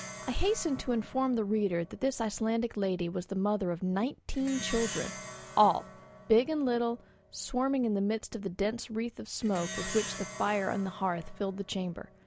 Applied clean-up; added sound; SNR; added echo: none; Plucked string instrument; 15 dB; none.